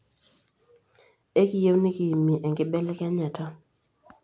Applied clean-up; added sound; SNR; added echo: none; none; none; none.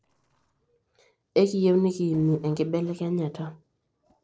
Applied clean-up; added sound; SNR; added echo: neural separator model SepFormer DNS4.